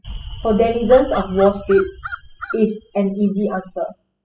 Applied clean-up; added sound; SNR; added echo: classical method spectral subtraction.